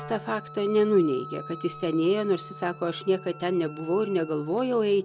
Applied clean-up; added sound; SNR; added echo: none; Wind instrument, woodwind instrument + Wind instrument, woodwind instrument; 16 dB; none.